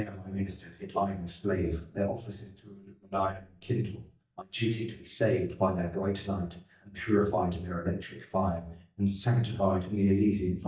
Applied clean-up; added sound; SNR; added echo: neural mask model DeepFilterNet 3.